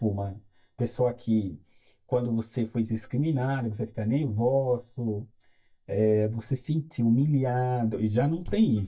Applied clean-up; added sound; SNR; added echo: neural mask model DeepFilterNet 3.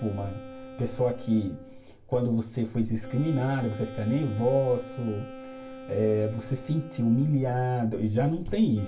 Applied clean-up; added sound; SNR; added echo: none; Wind instrument, woodwind instrument; 16 dB; reverberation time 0.2 s.